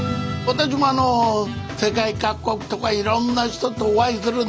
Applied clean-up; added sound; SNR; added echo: none; Strum; 12 dB; none.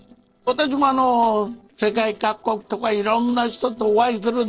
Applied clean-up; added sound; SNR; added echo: neural separator model SepFormer DNS4.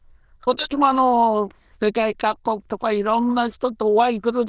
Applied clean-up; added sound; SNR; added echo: neural diffusion model UNIVERSE++.